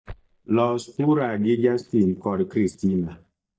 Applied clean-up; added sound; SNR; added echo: neural mask model DeepFilterNet 3.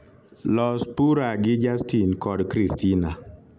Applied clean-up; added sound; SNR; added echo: none; none; none; none.